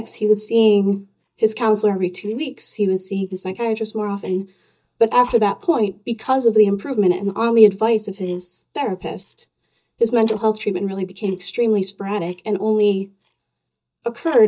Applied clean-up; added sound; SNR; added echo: neural mask model DeepFilterNet 3.